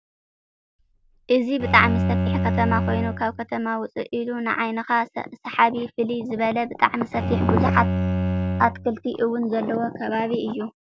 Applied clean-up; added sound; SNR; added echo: none; Bowed string instrument; 1 dB; none.